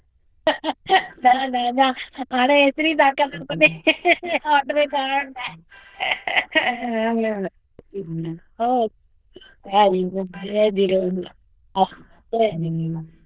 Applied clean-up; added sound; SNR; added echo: neural diffusion model UNIVERSE++.